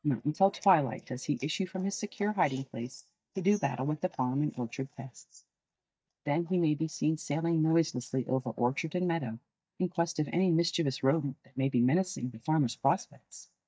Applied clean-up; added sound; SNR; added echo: neural mask model DeepFilterNet 3.